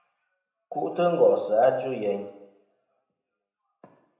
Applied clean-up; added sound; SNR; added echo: none; none; none; reverberation time 0.8 s.